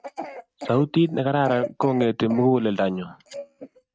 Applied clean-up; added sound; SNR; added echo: neural mask model RNNoise.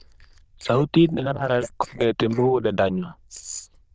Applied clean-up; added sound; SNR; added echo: neural diffusion model UNIVERSE++.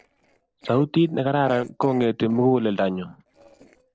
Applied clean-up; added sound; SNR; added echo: neural separator model SepFormer DNS4.